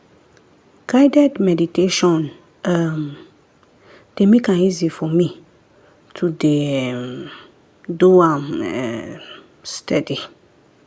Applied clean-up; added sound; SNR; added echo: none; none; none; none.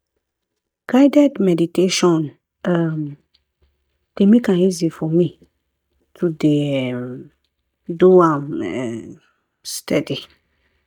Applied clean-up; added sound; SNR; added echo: neural mask model DeepFilterNet 3.